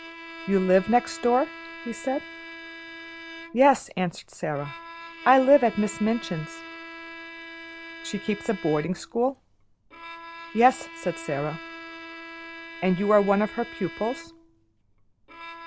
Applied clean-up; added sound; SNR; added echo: none; Bowed string instrument; 15 dB; none.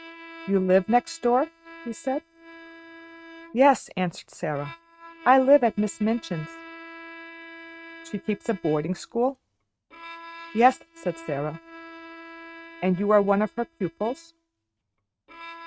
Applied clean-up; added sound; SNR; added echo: neural mask model RNNoise.